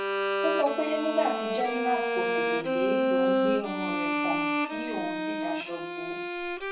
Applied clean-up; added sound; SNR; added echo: none; Bowed string instrument; -4 dB; reverberation time 0.3 s.